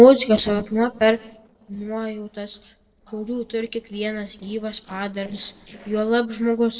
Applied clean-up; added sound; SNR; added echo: neural separator model SepFormer DNS4.